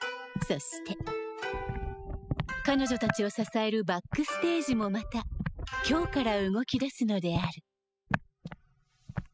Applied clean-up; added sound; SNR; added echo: classical method spectral subtraction.